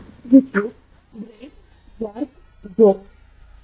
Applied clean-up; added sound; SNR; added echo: neural mask model DeepFilterNet 3.